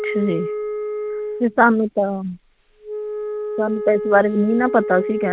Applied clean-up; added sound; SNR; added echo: none; Wind instrument, woodwind instrument; 6 dB; none.